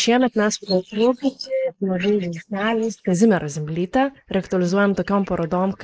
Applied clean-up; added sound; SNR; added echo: neural mask model Resemble Enhance denoiser.